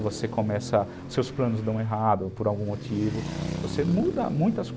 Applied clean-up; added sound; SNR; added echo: none; Traffic noise, roadway noise; 8 dB; none.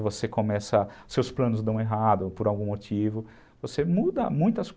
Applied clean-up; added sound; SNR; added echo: none; none; none; none.